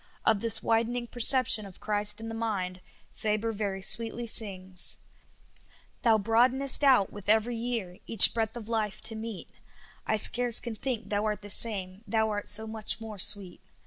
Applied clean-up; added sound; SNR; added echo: none; none; none; none.